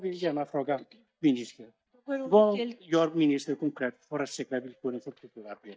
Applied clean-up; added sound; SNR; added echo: neural mask model DeepFilterNet 3.